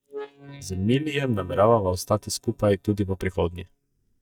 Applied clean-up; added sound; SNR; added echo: neural mask model DeepFilterNet 3.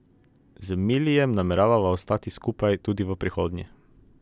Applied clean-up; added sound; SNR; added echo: none; none; none; none.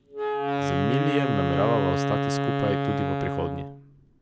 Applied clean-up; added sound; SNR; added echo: none; Wind instrument, woodwind instrument; -3 dB; none.